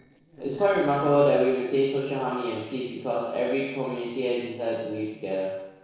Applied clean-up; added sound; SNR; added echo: neural separator model SepFormer DNS4.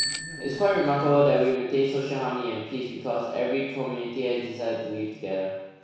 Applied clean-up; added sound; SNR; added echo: none; Bicycle bell; 14 dB; reverberation time 1.1 s.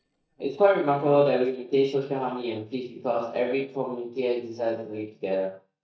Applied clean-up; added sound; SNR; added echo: neural mask model DeepFilterNet 3.